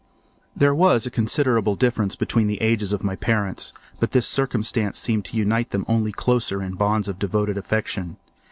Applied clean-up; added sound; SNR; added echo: none; none; none; none.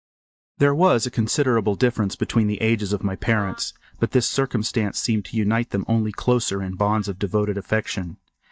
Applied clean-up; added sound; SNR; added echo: neural mask model DeepFilterNet 3.